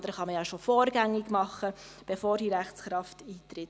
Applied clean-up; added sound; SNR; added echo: none; none; none; none.